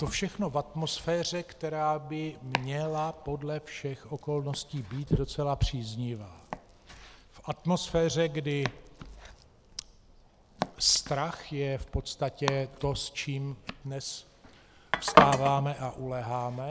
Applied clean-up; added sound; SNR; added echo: none; Domestic sounds, home sounds; 4 dB; none.